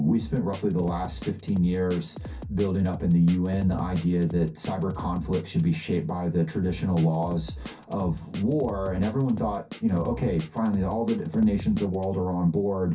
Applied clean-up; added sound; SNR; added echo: none; Drum kit; 14 dB; reverberation time 0.3 s.